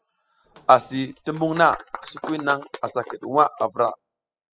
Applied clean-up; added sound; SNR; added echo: classical method spectral subtraction.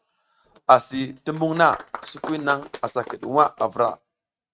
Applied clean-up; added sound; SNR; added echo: neural mask model RNNoise.